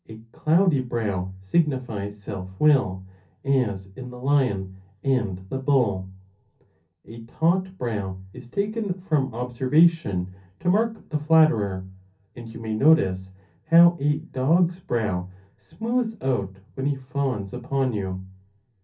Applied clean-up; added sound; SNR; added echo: none; none; none; reverberation time 0.3 s.